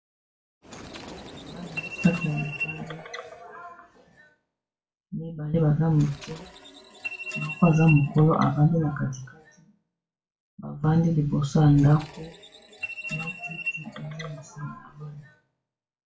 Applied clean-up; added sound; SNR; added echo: classical method WPE with log-MMSE.